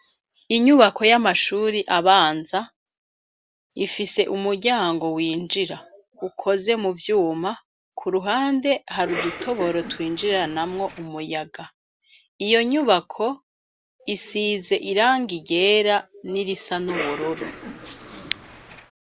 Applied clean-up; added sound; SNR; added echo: none; Cough; 11 dB; none.